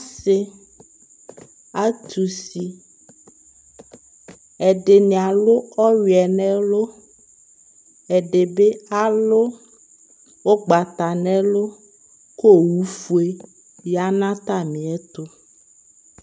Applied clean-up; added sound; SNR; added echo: none; none; none; none.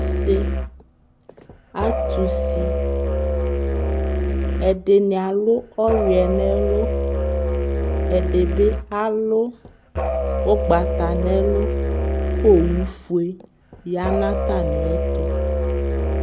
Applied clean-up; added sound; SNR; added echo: none; Musical instrument; -1 dB; none.